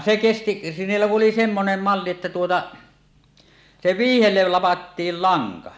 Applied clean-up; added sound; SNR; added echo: none; none; none; none.